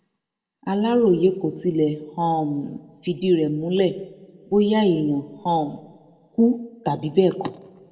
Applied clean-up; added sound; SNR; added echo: none; none; none; reverberation time 0.8 s.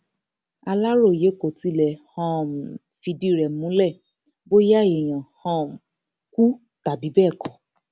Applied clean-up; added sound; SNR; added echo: none; none; none; none.